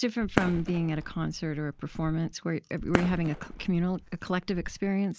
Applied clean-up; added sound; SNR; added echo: none; Fireworks; 6 dB; none.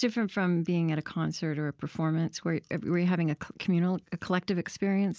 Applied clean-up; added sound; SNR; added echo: none; none; none; none.